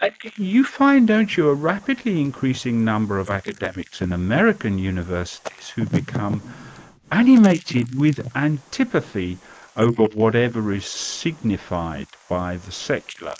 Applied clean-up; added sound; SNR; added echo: neural mask model Resemble Enhance denoiser.